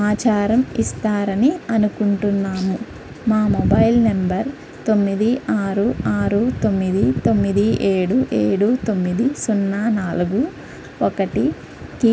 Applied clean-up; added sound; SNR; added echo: none; none; none; none.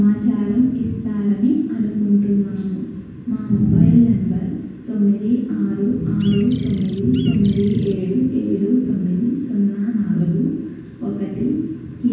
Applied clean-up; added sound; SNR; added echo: none; Bird; 18 dB; reverberation time 1.2 s.